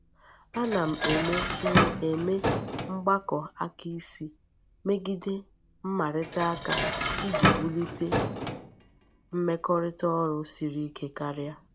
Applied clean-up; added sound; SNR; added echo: none; Dishes, pots, and pans; 1 dB; none.